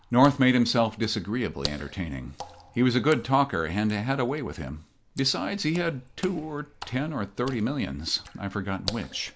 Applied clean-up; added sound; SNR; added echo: none; Water / Splash, splatter; 17 dB; none.